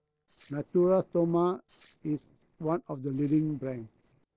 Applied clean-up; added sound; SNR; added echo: neural separator model SepFormer DNS4.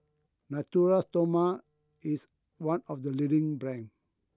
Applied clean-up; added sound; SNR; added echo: none; none; none; none.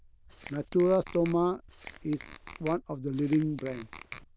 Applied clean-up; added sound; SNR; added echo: neural diffusion model UNIVERSE++.